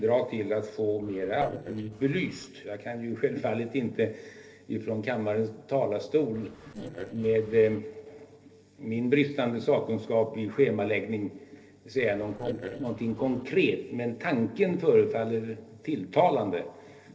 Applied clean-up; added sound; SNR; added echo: neural separator model SepFormer DNS4.